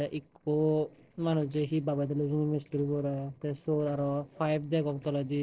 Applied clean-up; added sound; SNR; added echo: neural separator model SepFormer DNS4.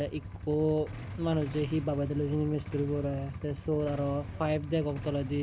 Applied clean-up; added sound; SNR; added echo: none; Idling / Engine starting / Motorcycle / Accelerating, revving, vroom; 10 dB; none.